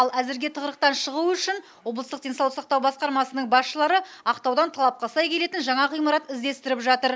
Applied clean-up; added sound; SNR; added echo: none; none; none; none.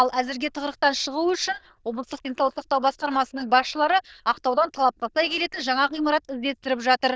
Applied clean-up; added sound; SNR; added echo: neural diffusion model UNIVERSE++.